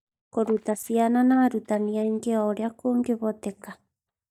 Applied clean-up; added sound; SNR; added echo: neural mask model DeepFilterNet 3.